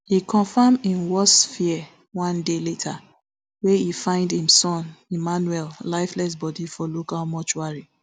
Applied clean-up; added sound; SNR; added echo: none; none; none; none.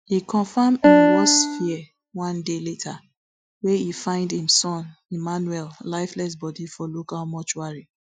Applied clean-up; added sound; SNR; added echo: classical method Wiener filter.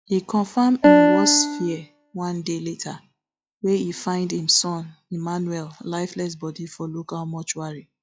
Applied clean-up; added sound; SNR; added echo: classical method log-MMSE.